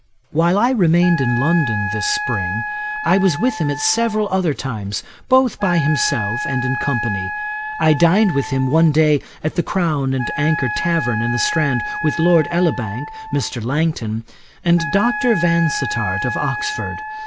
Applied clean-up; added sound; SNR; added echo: none; Wind instrument, woodwind instrument; 7 dB; none.